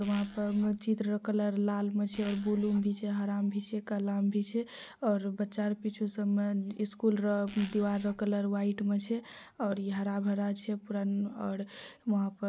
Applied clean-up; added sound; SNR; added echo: none; Zipper (clothing); 18 dB; none.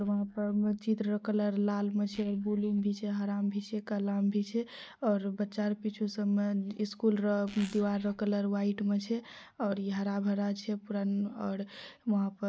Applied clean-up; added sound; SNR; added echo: neural mask model DeepFilterNet 3.